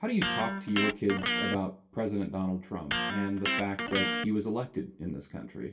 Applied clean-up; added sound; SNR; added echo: none; Electric guitar; 2 dB; reverberation time 0.2 s.